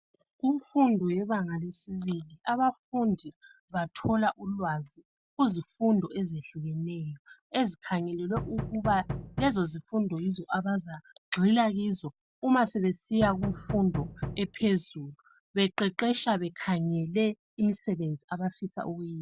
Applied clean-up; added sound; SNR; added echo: none; Knock; 7 dB; none.